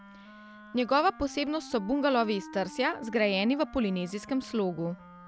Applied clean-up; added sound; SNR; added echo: none; Wind instrument, woodwind instrument; 18 dB; none.